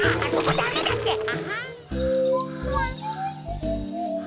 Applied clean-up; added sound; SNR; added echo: none; Crow; 16 dB; none.